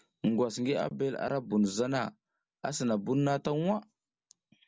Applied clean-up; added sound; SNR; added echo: none; none; none; none.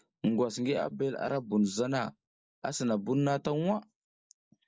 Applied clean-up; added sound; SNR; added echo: neural mask model Resemble Enhance denoiser.